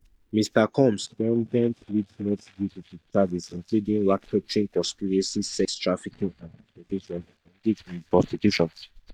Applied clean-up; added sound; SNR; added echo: neural mask model DeepFilterNet 3.